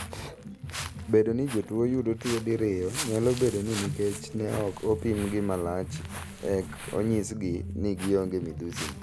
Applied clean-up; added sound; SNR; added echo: none; Walk, footsteps; 13 dB; none.